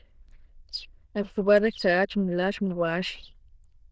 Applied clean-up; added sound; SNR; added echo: neural diffusion model UNIVERSE++.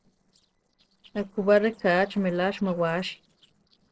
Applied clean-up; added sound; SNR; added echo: neural separator model SepFormer DNS4.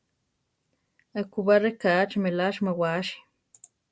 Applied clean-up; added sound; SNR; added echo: none; none; none; none.